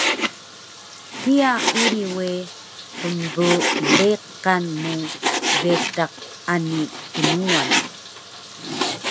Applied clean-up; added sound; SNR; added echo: none; Frying (food); 1 dB; none.